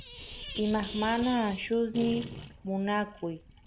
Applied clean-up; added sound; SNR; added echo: none; Sink (filling or washing); 12 dB; none.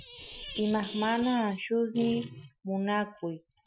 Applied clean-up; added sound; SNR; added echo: classical method Wiener filter.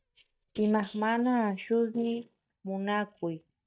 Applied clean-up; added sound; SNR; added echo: neural mask model DeepFilterNet 3.